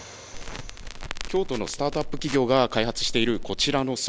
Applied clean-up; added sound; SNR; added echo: none; Crackle; 6 dB; none.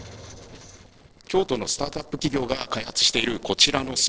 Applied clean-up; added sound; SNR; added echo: neural separator model SepFormer DNS4.